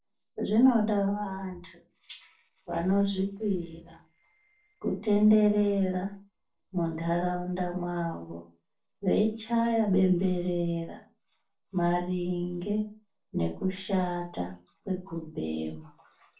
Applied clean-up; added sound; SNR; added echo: neural separator model SepFormer DNS4.